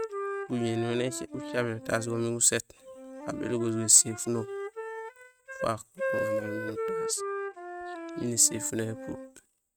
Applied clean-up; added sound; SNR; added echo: neural mask model RNNoise.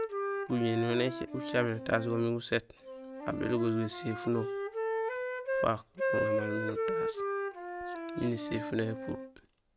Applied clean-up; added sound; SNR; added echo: none; Wind instrument, woodwind instrument; 5 dB; none.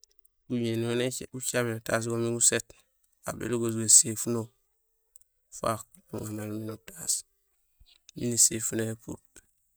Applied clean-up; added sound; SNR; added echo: neural mask model DeepFilterNet 3.